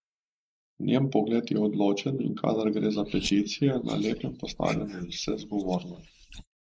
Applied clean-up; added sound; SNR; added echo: neural mask model Resemble Enhance denoiser.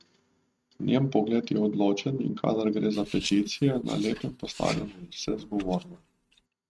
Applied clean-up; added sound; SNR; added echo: neural mask model RNNoise.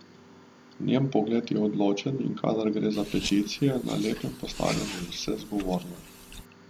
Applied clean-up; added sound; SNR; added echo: none; Car; 12 dB; none.